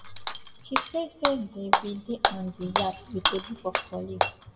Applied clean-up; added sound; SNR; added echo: none; Shatter / Hammer; -5 dB; reverberation time 1.3 s.